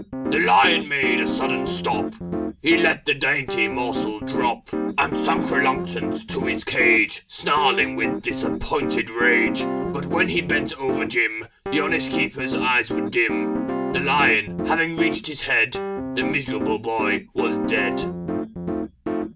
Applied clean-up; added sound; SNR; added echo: none; Piano; 3 dB; none.